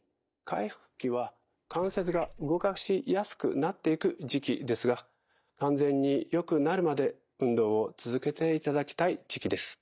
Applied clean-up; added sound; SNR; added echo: neural mask model DeepFilterNet 3.